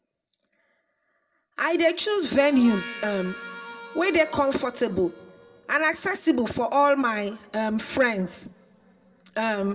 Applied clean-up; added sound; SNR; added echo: none; Harmonica; 15 dB; reverberation time 0.2 s.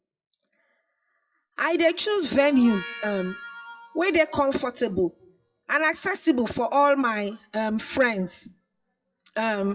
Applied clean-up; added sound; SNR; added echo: classical method WPE with log-MMSE.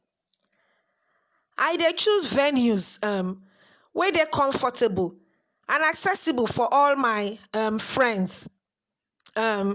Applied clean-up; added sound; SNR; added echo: none; none; none; none.